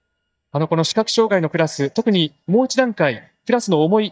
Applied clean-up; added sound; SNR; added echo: neural mask model DeepFilterNet 3.